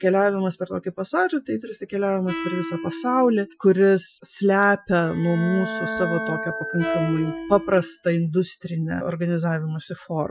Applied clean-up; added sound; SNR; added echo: classical method Wiener filter.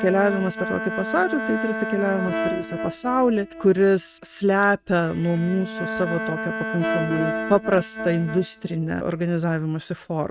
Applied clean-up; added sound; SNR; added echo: neural mask model RNNoise.